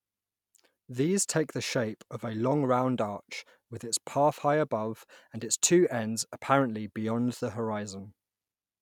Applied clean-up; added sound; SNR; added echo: none; none; none; none.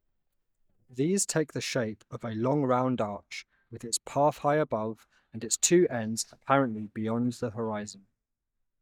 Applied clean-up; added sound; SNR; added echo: neural mask model DeepFilterNet 3.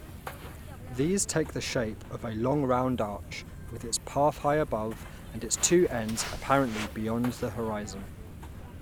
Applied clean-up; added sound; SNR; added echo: none; Walk, footsteps; 12 dB; none.